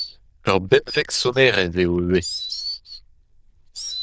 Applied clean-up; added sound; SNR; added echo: neural diffusion model UNIVERSE++.